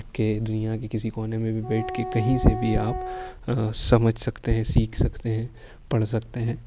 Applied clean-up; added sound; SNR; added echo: none; Wind instrument, woodwind instrument; 10 dB; none.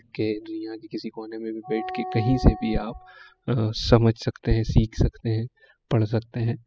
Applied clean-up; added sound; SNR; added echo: classical method spectral subtraction.